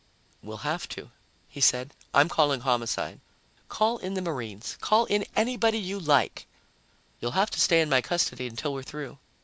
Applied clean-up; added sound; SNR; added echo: none; none; none; none.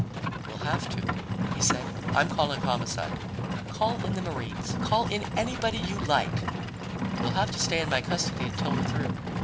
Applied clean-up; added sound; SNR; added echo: none; Livestock, farm animals, working animals; -1 dB; reverberation time 0.8 s.